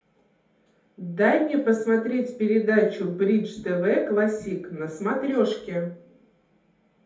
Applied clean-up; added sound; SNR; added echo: none; none; none; reverberation time 0.6 s.